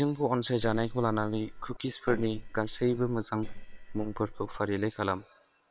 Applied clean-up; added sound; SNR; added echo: neural separator model SepFormer WHAM!.